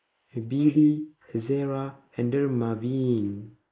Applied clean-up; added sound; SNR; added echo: neural mask model Resemble Enhance denoiser.